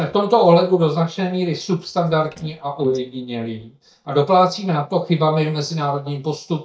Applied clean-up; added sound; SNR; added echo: neural mask model DeepFilterNet 3.